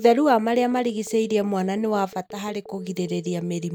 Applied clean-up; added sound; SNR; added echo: neural mask model DeepFilterNet 3.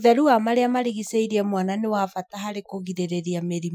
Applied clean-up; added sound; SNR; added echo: classical method Wiener filter.